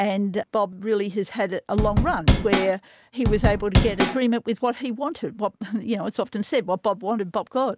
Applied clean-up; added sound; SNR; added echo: none; Drum / Drum kit; -4 dB; none.